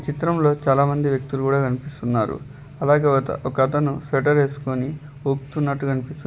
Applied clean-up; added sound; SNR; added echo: none; none; none; none.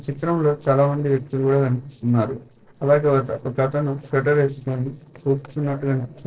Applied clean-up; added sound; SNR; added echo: neural separator model SepFormer DNS4.